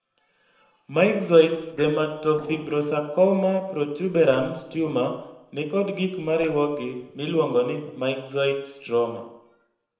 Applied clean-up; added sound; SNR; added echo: neural separator model SepFormer DNS4.